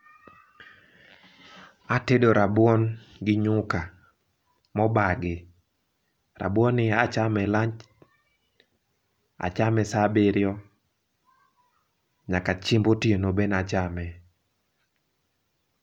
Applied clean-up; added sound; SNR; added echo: none; none; none; none.